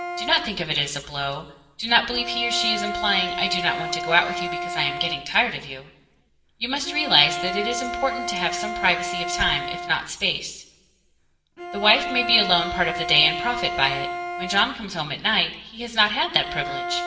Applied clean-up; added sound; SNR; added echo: none; Bowed string instrument; 7 dB; reverberation time 0.8 s.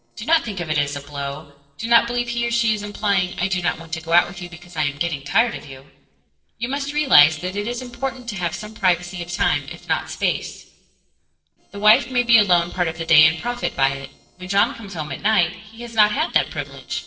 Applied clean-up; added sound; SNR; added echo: neural separator model SepFormer DNS4.